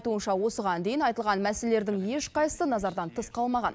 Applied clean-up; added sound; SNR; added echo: none; none; none; none.